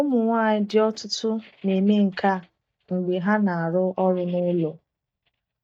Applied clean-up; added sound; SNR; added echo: neural mask model DeepFilterNet 3.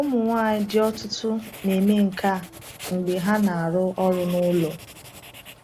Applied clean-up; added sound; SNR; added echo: none; Writing; 18 dB; none.